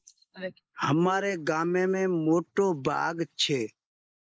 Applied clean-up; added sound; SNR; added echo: neural mask model Resemble Enhance denoiser.